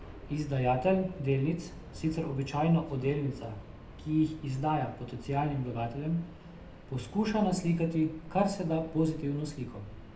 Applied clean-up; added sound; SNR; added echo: none; Subway, metro, underground; 16 dB; reverberation time 0.3 s.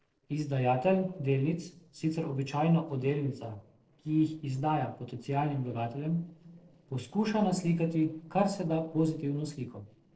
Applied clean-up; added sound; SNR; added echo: neural separator model SepFormer DNS4.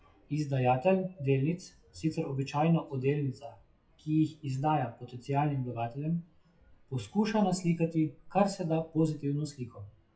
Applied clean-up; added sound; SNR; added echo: classical method WPE with log-MMSE.